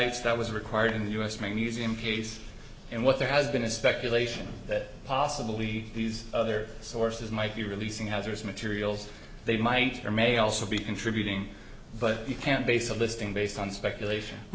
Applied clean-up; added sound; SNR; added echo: none; none; none; none.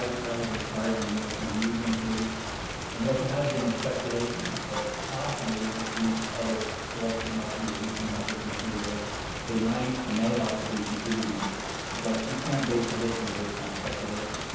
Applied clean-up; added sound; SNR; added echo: none; Rain; 3 dB; reverberation time 0.9 s.